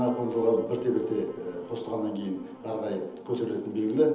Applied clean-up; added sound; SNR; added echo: none; Wind instrument, woodwind instrument; 17 dB; reverberation time 0.8 s.